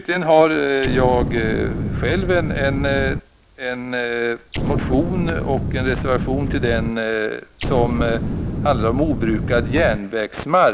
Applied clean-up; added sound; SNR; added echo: none; Explosion; 2 dB; none.